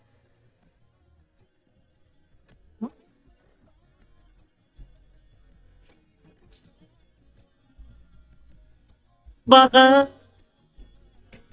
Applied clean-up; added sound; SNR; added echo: neural mask model DeepFilterNet 3.